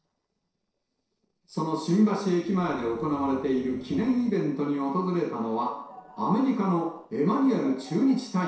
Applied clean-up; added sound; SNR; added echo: neural separator model SepFormer DNS4.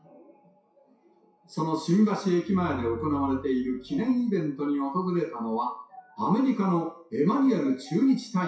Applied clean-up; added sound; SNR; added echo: classical method WPE with log-MMSE.